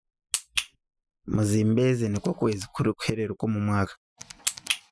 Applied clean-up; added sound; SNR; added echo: classical method Wiener filter.